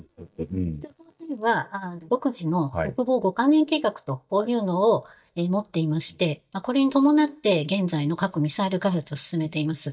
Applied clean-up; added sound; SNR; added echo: neural mask model DeepFilterNet 3.